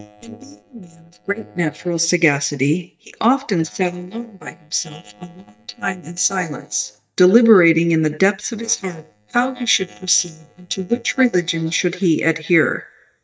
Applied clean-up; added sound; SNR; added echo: neural mask model DeepFilterNet 3.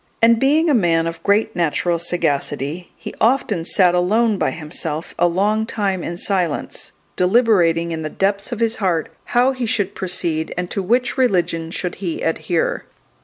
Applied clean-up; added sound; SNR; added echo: none; none; none; none.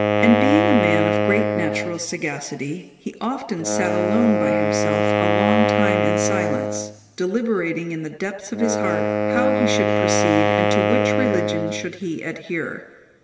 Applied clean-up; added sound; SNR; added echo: none; Wind instrument, woodwind instrument; -3 dB; reverberation time 1.4 s.